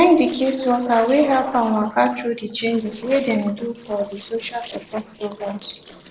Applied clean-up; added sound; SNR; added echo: neural separator model SepFormer DNS4.